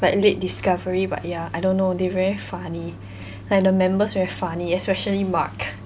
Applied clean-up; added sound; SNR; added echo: none; none; none; none.